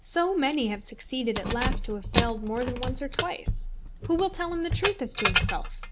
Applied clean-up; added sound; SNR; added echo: none; Keys jangling; 0 dB; none.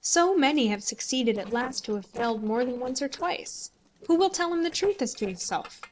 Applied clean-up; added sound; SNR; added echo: neural separator model SepFormer DNS4.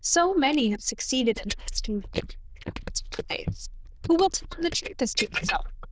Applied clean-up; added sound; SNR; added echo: neural diffusion model UNIVERSE++.